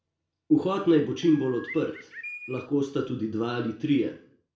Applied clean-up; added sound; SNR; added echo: none; Bird; 15 dB; reverberation time 0.4 s.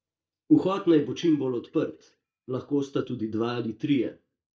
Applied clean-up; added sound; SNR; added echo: neural mask model DeepFilterNet 3.